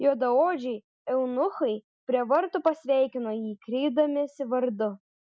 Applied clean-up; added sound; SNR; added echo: none; none; none; none.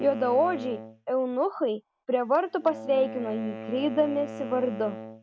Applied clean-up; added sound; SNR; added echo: none; Wind instrument, woodwind instrument; 13 dB; none.